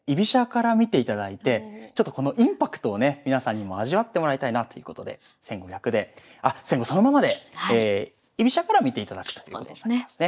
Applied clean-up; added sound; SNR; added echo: neural mask model DeepFilterNet 3.